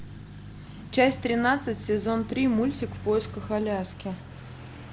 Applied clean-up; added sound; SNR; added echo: none; Truck; 13 dB; none.